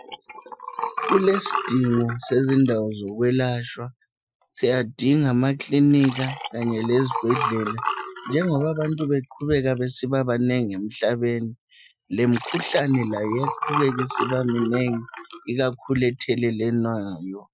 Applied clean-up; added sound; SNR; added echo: classical method Wiener filter.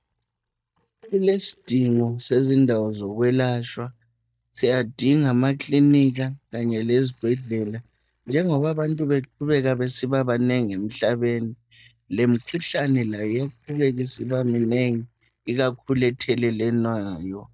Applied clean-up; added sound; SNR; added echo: neural mask model DeepFilterNet 3.